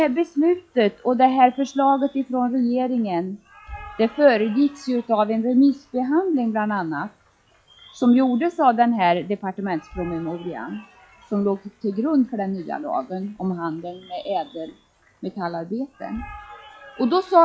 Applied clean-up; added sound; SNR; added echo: classical method log-MMSE.